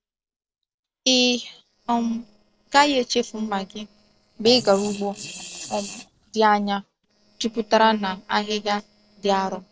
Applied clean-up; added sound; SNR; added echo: neural separator model SepFormer DNS4.